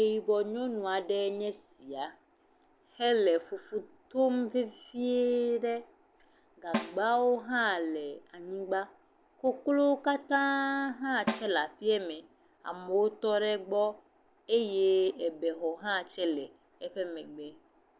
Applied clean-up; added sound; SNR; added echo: none; Snare drum; 9 dB; none.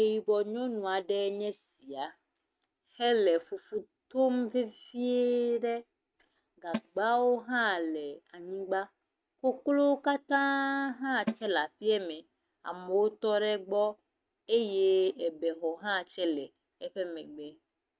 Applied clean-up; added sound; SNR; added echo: neural mask model RNNoise.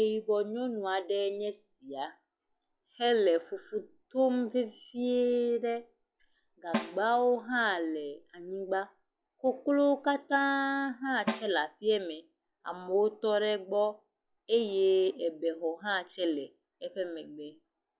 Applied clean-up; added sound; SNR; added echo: classical method log-MMSE.